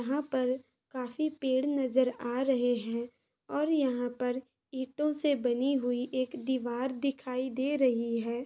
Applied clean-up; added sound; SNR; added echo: none; none; none; none.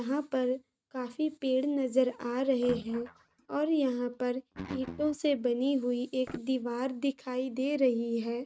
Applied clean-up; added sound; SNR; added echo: neural mask model RNNoise.